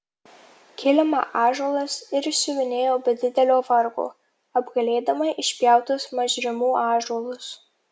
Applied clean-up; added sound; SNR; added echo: none; none; none; none.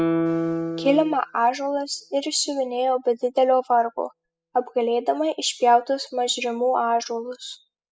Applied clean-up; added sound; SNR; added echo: classical method spectral subtraction.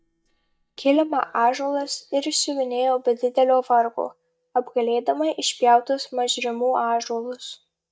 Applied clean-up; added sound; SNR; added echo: neural mask model DeepFilterNet 3.